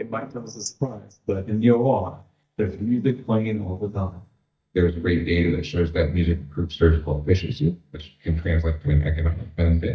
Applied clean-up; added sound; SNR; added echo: neural mask model DeepFilterNet 3.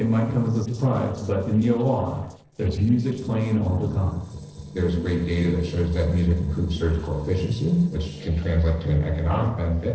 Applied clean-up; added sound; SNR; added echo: neural separator model SepFormer DNS4.